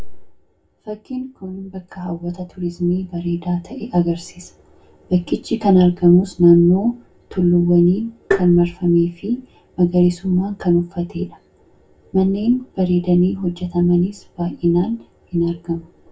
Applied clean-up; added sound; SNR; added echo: none; Tap; 4 dB; reverberation time 0.2 s.